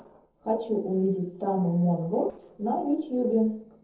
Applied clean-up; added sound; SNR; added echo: neural separator model SepFormer DNS4.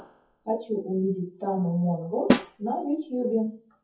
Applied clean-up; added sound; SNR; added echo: classical method WPE with log-MMSE.